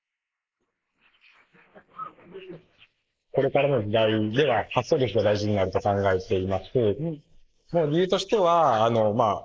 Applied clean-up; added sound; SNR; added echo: neural mask model Resemble Enhance denoiser.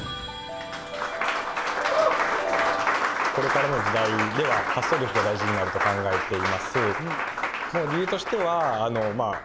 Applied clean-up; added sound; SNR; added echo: none; Applause; -1 dB; none.